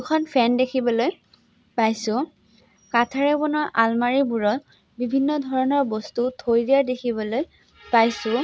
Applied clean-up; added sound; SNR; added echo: none; none; none; none.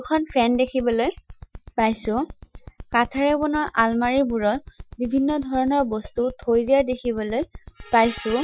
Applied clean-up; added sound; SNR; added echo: classical method Wiener filter.